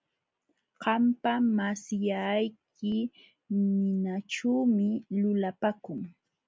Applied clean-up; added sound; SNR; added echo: none; none; none; none.